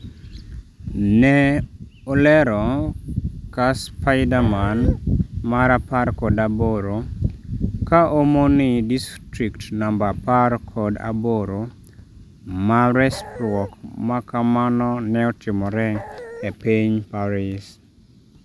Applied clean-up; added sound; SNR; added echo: none; Dog; 14 dB; none.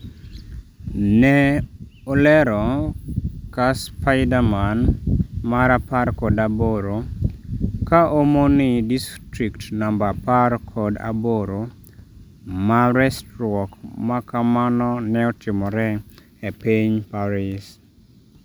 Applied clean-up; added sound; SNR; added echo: none; none; none; none.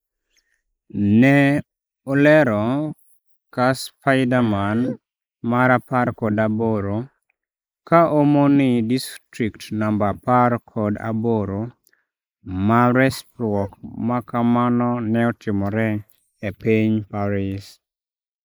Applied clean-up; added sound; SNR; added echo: neural mask model Resemble Enhance denoiser.